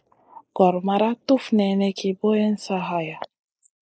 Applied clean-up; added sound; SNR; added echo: neural mask model Resemble Enhance denoiser.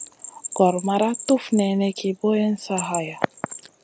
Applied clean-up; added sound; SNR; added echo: none; Bell; 14 dB; none.